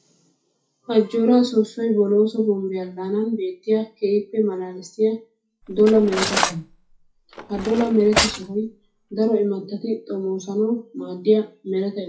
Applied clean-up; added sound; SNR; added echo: classical method WPE with log-MMSE.